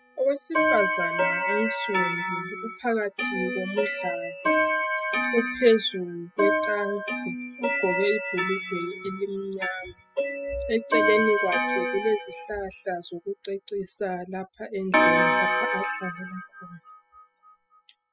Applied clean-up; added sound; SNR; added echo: classical method spectral subtraction.